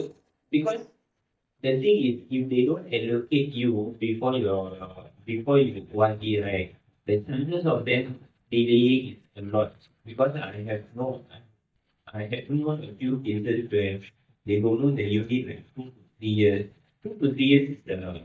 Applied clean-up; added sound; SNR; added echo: neural mask model DeepFilterNet 3.